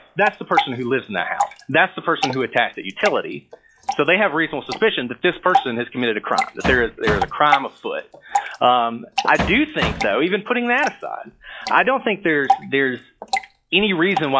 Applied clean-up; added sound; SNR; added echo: classical method log-MMSE.